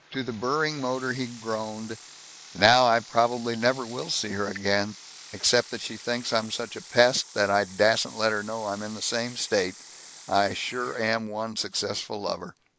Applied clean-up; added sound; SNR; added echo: neural mask model Resemble Enhance denoiser.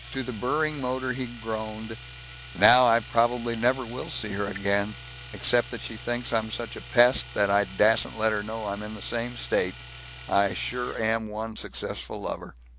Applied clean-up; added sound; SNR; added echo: none; Domestic sounds, home sounds; 14 dB; none.